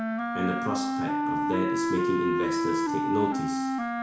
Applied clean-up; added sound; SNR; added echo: none; Wind instrument, woodwind instrument; -5 dB; reverberation time 0.7 s.